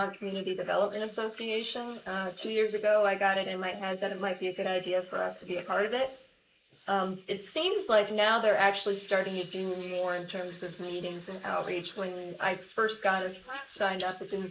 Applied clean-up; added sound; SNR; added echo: neural mask model Resemble Enhance denoiser.